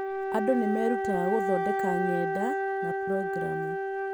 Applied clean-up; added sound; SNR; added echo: none; Wind instrument, woodwind instrument; -2 dB; none.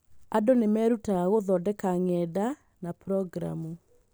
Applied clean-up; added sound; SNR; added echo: none; none; none; none.